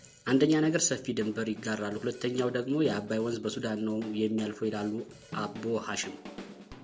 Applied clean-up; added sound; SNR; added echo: none; Snare drum + Drum kit; 17 dB; none.